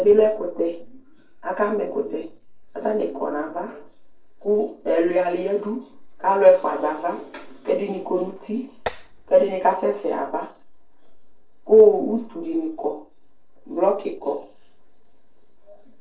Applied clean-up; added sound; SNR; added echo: neural separator model SepFormer DNS4.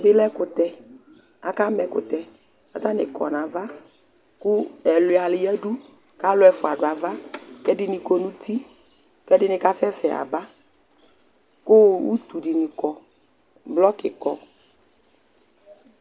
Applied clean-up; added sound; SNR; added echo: none; none; none; none.